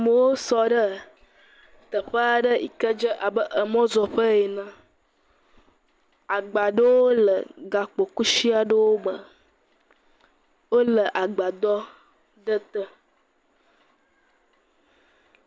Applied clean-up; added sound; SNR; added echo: none; none; none; none.